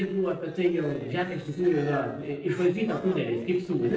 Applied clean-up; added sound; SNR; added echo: neural separator model SepFormer DNS4.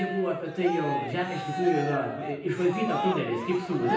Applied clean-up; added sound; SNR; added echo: none; Cheering; 6 dB; reverberation time 0.9 s.